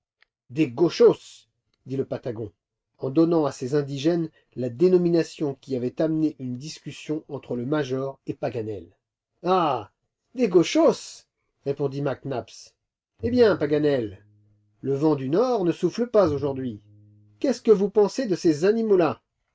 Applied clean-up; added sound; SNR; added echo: neural mask model RNNoise.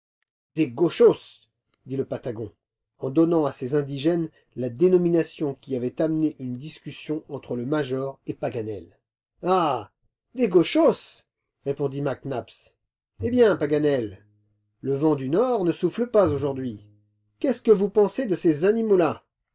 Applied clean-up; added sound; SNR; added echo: neural mask model DeepFilterNet 3.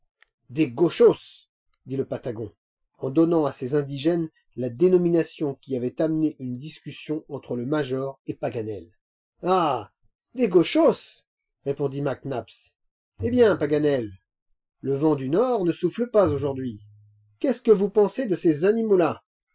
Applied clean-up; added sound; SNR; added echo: classical method Wiener filter.